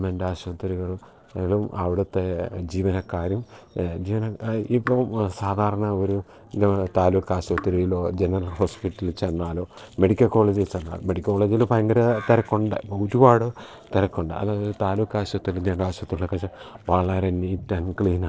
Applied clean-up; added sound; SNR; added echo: neural separator model SepFormer DNS4.